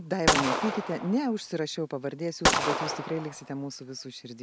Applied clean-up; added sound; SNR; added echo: none; Gunshot, gunfire; -2 dB; none.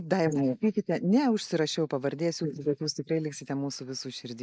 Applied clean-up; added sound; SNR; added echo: neural mask model Resemble Enhance denoiser.